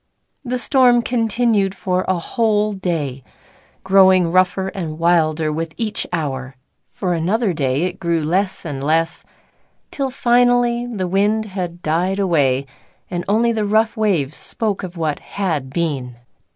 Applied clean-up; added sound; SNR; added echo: none; none; none; none.